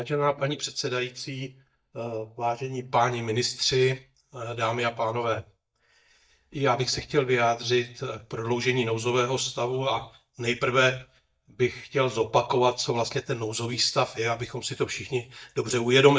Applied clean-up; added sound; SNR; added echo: neural mask model DeepFilterNet 3.